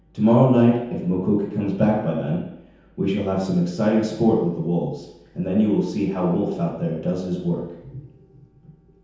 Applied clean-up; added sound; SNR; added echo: none; none; none; reverberation time 0.9 s.